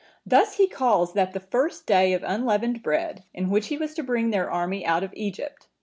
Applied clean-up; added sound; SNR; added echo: none; none; none; none.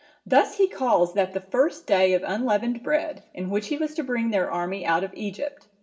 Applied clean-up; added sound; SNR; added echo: none; none; none; reverberation time 0.4 s.